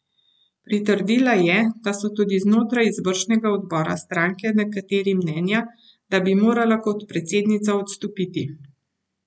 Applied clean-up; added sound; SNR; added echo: none; none; none; none.